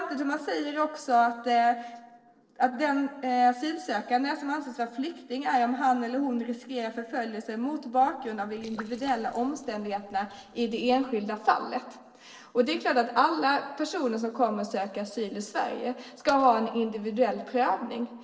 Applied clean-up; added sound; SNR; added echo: neural separator model SepFormer DNS4.